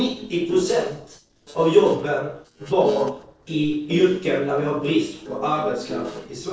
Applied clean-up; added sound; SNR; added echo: neural separator model SepFormer DNS4.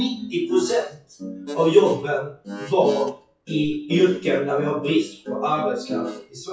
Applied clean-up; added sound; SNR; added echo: classical method WPE with log-MMSE.